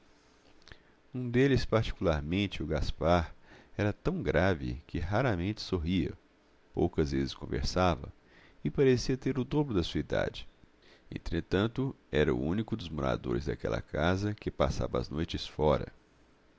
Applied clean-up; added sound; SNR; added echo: none; none; none; none.